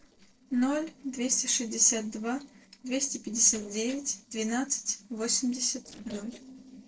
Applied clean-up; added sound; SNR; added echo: neural separator model SepFormer DNS4.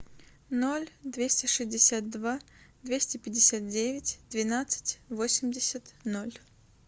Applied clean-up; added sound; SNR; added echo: none; none; none; none.